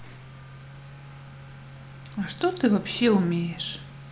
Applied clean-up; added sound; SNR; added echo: none; Accelerating, revving, vroom / Motor vehicle (road); 16 dB; none.